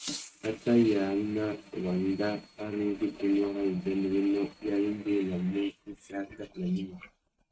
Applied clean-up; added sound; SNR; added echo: neural mask model RNNoise.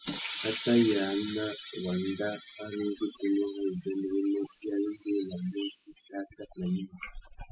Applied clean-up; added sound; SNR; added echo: classical method spectral subtraction.